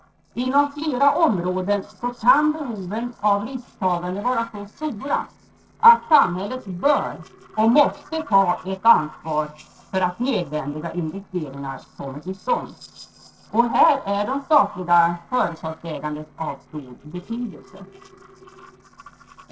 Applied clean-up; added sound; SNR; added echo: neural separator model SepFormer DNS4.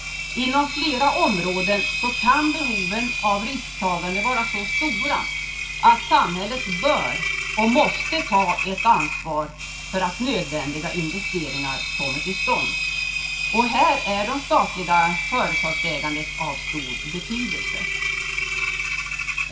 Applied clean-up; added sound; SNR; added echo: none; Engine; 3 dB; reverberation time 0.2 s.